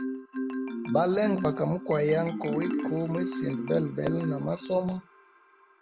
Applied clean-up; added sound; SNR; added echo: none; Marimba, xylophone; 6 dB; none.